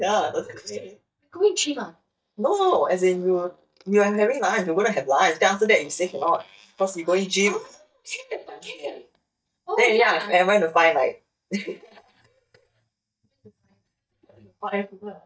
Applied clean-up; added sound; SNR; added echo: neural mask model DeepFilterNet 3.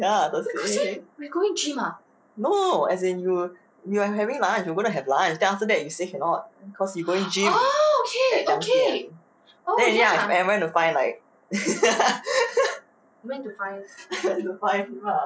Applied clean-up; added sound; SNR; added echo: none; none; none; none.